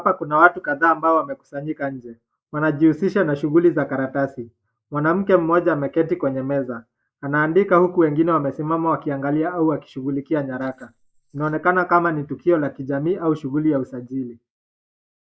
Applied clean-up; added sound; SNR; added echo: neural mask model Resemble Enhance denoiser.